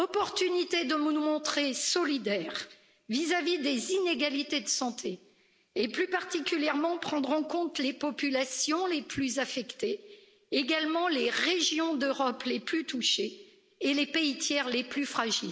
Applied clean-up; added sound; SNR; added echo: none; none; none; none.